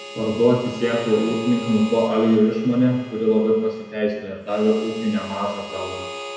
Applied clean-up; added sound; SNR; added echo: none; Harmonica; 14 dB; reverberation time 1.0 s.